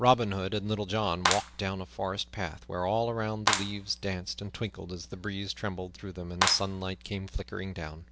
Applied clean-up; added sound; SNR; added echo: none; Clapping; 3 dB; none.